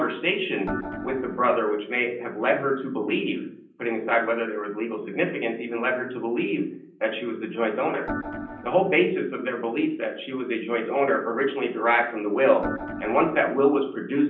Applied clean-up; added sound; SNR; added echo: none; Organ; 8 dB; reverberation time 0.6 s.